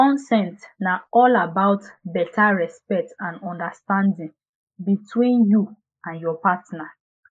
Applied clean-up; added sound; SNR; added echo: neural mask model Resemble Enhance denoiser.